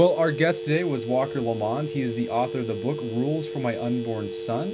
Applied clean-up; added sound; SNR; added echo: none; Telephone; 8 dB; none.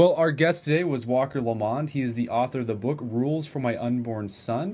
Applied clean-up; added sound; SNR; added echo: none; none; none; none.